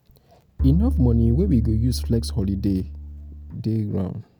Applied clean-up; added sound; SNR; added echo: none; Bowed string instrument; 2 dB; none.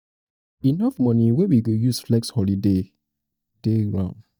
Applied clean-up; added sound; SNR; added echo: neural mask model DeepFilterNet 3.